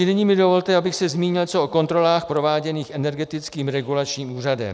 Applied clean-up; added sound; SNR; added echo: none; none; none; none.